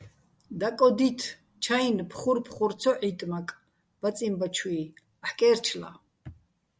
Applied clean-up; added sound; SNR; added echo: none; none; none; none.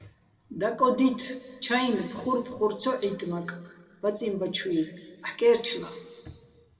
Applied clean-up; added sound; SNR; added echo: none; none; none; reverberation time 1.7 s.